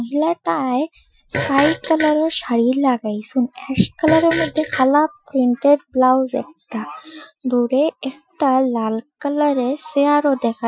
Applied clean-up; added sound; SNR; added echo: classical method Wiener filter.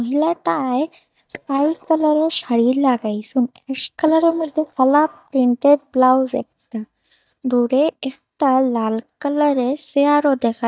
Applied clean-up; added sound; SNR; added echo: neural mask model DeepFilterNet 3.